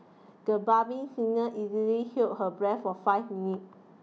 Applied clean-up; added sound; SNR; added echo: none; none; none; none.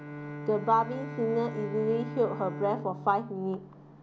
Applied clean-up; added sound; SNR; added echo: none; Bowed string instrument; 10 dB; none.